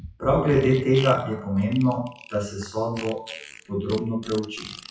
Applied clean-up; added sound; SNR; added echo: classical method WPE with log-MMSE.